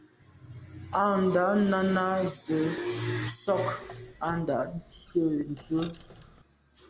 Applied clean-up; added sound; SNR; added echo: none; Squeak; 20 dB; none.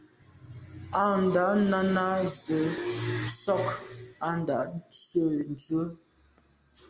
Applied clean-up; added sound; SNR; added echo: none; none; none; none.